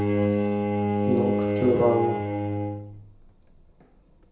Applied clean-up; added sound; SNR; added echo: none; Bowed string instrument; -3 dB; reverberation time 0.6 s.